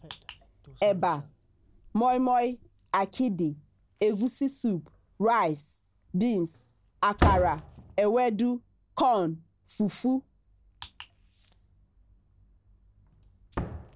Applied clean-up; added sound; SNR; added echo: none; Slam; 10 dB; none.